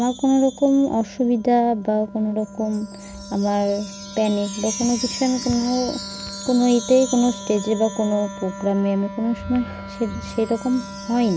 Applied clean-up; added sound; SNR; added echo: none; Wind instrument, woodwind instrument + Wind chime; 13 dB; none.